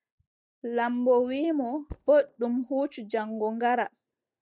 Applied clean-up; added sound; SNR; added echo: neural mask model DeepFilterNet 3.